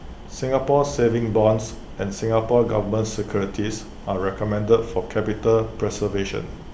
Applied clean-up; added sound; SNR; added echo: none; none; none; none.